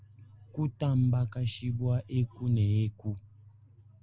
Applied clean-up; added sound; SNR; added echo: none; none; none; none.